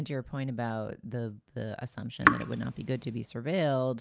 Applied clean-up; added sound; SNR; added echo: none; Raindrop / Drip; -3 dB; none.